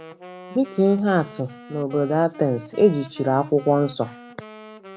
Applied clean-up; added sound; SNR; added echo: none; Wind instrument, woodwind instrument; 19 dB; none.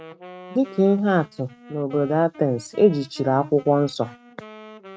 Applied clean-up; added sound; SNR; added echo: neural mask model RNNoise.